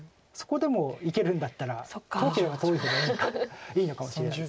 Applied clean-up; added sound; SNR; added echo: none; none; none; none.